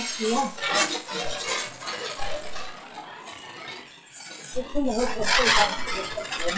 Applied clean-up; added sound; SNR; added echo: classical method WPE with log-MMSE.